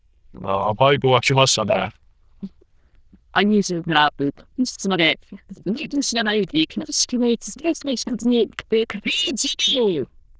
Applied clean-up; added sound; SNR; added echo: neural diffusion model UNIVERSE++.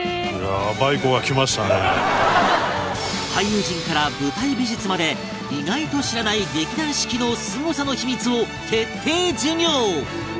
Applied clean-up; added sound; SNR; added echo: none; none; none; none.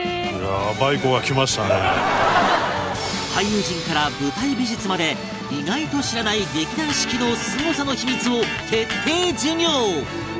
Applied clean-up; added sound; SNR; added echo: none; Electric guitar; 8 dB; none.